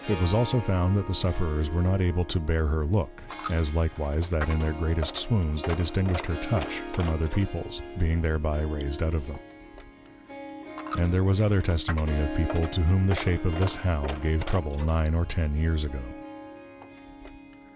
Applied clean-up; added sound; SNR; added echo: none; Coin (dropping) + Harp; 12 dB; none.